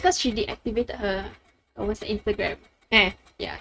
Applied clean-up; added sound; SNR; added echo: neural mask model RNNoise.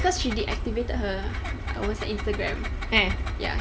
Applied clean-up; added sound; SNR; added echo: none; Engine; 13 dB; none.